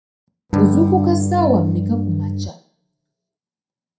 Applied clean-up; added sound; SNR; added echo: none; Electric guitar / Strum; -3 dB; reverberation time 0.4 s.